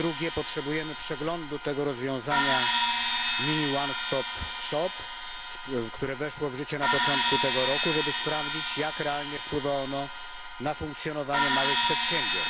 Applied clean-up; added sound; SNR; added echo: none; Crash cymbal; -1 dB; none.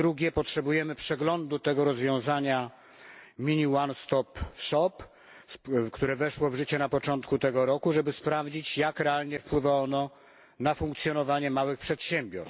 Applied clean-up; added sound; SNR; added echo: none; none; none; none.